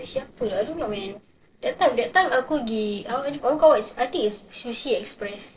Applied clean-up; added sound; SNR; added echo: neural separator model SepFormer DNS4.